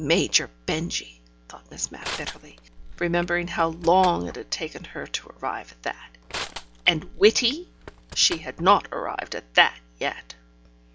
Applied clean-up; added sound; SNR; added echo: none; Crushing; 15 dB; none.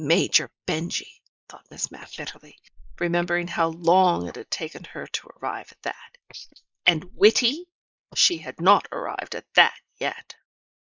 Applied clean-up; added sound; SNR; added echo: neural mask model Resemble Enhance denoiser.